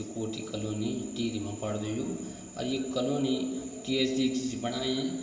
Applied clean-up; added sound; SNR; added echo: none; none; none; reverberation time 2.4 s.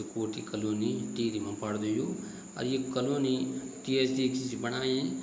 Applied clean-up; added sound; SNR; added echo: none; none; none; none.